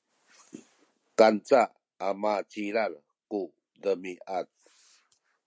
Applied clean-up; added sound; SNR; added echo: none; none; none; none.